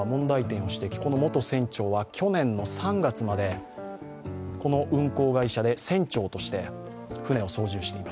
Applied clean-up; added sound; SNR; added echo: none; none; none; none.